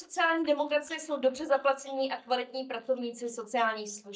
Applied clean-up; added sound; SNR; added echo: neural mask model DeepFilterNet 3.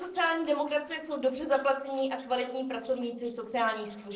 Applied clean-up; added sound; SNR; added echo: neural separator model SepFormer DNS4.